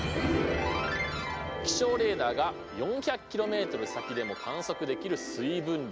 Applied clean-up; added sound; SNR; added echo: none; none; none; none.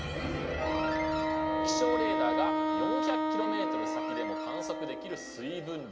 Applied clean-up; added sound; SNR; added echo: none; Wind instrument, woodwind instrument; -3 dB; reverberation time 0.4 s.